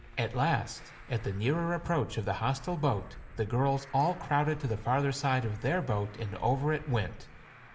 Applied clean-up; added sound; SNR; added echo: none; Traffic noise, roadway noise; 16 dB; reverberation time 1.0 s.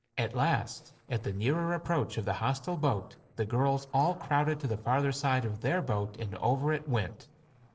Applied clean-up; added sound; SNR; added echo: neural separator model SepFormer DNS4.